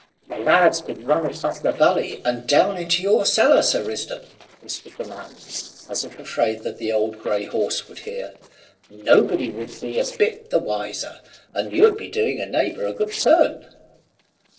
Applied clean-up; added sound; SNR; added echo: neural separator model SepFormer DNS4.